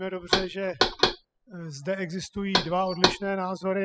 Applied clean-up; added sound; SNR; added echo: classical method spectral subtraction.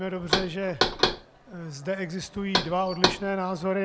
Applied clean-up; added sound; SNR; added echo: none; Knock; -1 dB; none.